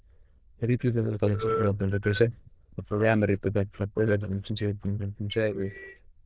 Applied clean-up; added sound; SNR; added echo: neural diffusion model UNIVERSE++.